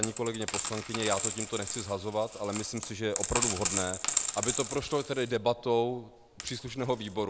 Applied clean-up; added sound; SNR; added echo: none; Coin (dropping); 2 dB; none.